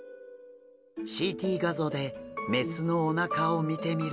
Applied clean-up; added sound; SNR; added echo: none; none; none; none.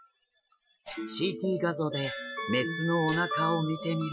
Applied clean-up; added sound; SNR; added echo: classical method Wiener filter.